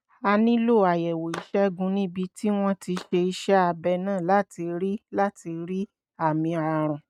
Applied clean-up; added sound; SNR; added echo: neural mask model RNNoise.